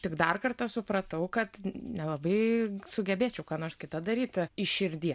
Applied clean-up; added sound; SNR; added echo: none; none; none; none.